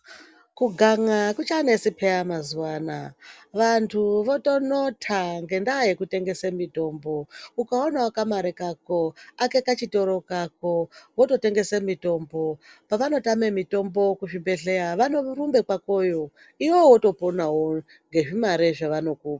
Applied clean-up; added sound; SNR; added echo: none; none; none; none.